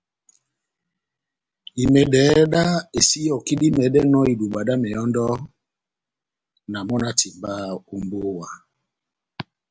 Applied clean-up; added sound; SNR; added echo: none; none; none; none.